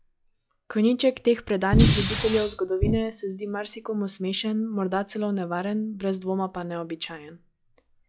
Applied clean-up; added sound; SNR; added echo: classical method log-MMSE.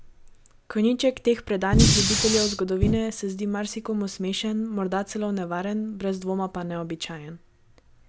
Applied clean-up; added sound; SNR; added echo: none; Fire; -5 dB; none.